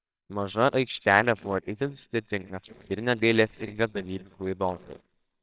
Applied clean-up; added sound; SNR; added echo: neural separator model SepFormer WHAMR!.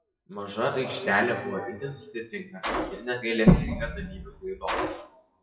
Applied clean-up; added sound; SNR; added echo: classical method WPE with log-MMSE.